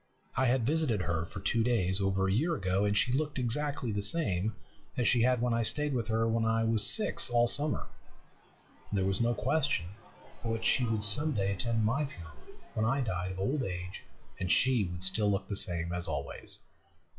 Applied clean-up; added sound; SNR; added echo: classical method WPE with log-MMSE.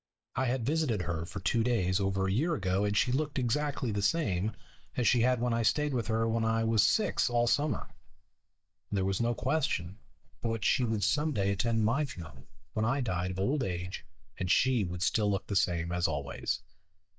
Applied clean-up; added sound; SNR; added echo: neural mask model DeepFilterNet 3.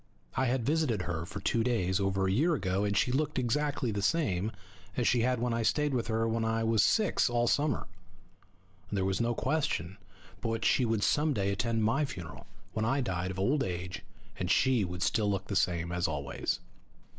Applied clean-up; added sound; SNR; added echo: none; none; none; none.